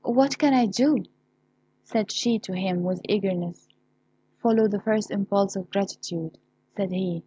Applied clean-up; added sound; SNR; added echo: none; none; none; none.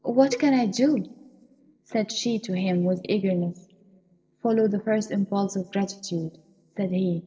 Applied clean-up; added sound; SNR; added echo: neural separator model SepFormer DNS4.